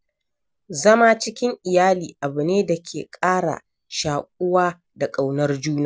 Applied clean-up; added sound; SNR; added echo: none; none; none; none.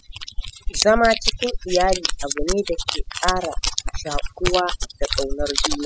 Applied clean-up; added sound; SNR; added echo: classical method spectral subtraction.